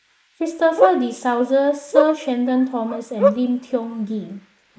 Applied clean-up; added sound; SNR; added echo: neural mask model Resemble Enhance denoiser.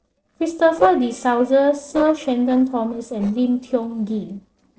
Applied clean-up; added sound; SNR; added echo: neural separator model SepFormer DNS4.